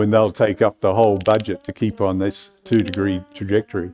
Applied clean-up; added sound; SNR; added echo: neural mask model RNNoise.